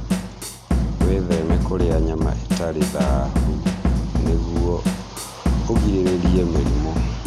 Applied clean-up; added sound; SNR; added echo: none; Drum / Drum kit; -4 dB; none.